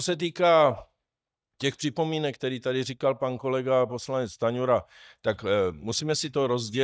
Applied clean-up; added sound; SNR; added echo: neural mask model DeepFilterNet 3.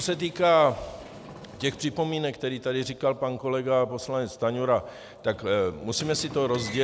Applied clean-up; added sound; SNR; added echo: none; Sliding door; 19 dB; none.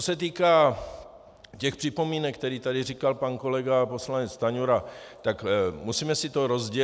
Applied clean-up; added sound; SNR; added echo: none; none; none; none.